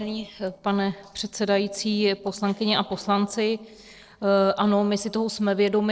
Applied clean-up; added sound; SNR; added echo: neural separator model SepFormer DNS4.